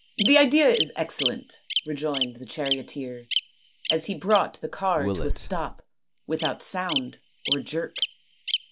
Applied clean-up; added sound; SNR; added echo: none; Bird vocalization, bird call, bird song; 4 dB; none.